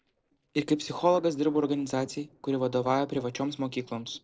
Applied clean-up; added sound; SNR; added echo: neural separator model SepFormer DNS4.